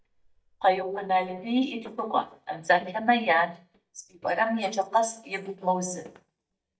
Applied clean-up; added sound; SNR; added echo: neural mask model DeepFilterNet 3.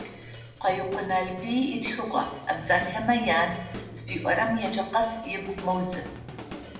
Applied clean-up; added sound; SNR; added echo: none; Drum / Drum kit; 14 dB; reverberation time 0.8 s.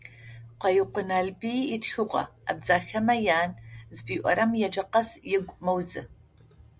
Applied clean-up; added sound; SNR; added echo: none; none; none; none.